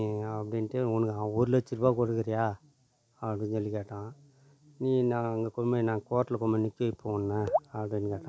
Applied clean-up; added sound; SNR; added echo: none; Raindrop / Drip; 2 dB; none.